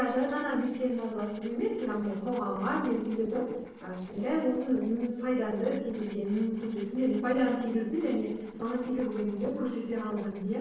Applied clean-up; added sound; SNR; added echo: neural separator model SepFormer DNS4.